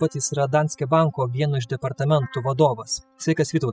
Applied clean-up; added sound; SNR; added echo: classical method spectral subtraction.